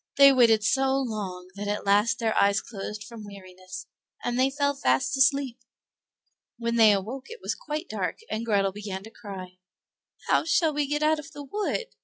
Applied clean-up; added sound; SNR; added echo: none; none; none; none.